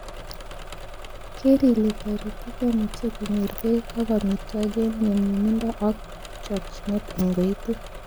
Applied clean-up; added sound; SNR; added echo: none; Engine / Mechanisms; 11 dB; none.